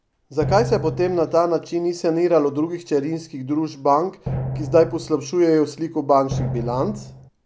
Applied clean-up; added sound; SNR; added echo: none; Drum; 7 dB; none.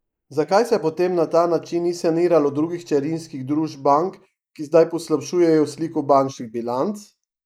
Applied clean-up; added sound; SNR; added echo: neural mask model Resemble Enhance denoiser.